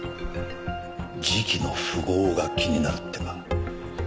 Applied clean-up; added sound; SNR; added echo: none; Thump, thud; 19 dB; none.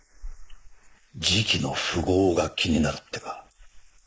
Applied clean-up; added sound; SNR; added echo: neural mask model Resemble Enhance denoiser.